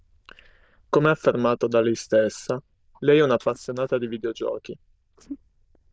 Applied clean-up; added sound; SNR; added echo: neural diffusion model UNIVERSE++.